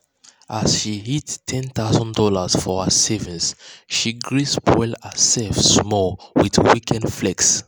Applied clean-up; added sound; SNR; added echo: none; none; none; none.